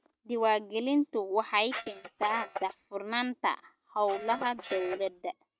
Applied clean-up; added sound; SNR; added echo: neural mask model RNNoise.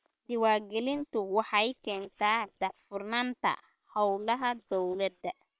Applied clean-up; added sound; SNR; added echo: neural separator model SepFormer WHAM!.